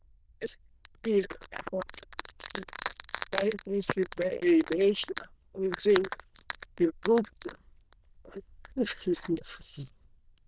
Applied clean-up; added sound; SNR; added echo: neural diffusion model UNIVERSE++.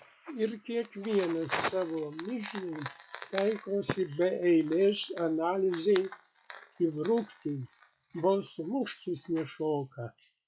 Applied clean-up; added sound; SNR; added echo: classical method log-MMSE.